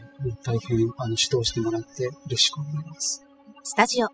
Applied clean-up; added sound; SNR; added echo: classical method spectral subtraction.